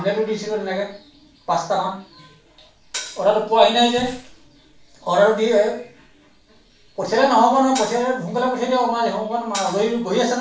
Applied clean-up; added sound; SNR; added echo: none; Hi-hat; 12 dB; reverberation time 0.3 s.